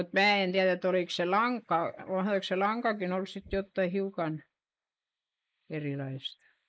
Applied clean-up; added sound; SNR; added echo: neural mask model Resemble Enhance denoiser.